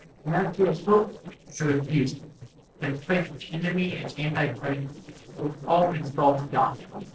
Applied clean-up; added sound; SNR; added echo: neural separator model SepFormer DNS4.